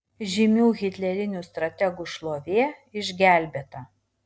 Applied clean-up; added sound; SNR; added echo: none; none; none; none.